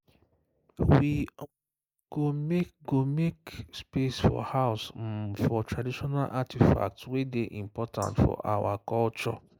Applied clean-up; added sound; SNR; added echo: neural mask model Resemble Enhance denoiser.